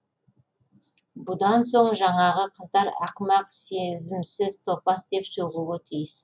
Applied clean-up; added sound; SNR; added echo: none; none; none; none.